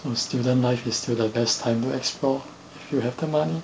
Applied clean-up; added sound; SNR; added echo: none; none; none; none.